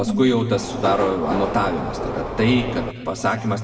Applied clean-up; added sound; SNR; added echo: none; Subway, metro, underground; 6 dB; reverberation time 1.9 s.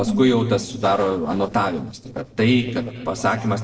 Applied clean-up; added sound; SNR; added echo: neural separator model SepFormer DNS4.